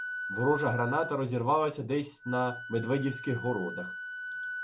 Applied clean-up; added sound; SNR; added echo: none; Wind instrument, woodwind instrument; 8 dB; none.